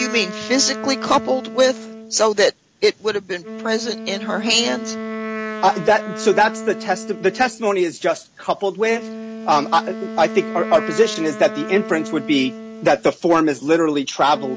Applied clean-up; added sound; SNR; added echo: none; Wind instrument, woodwind instrument; 11 dB; none.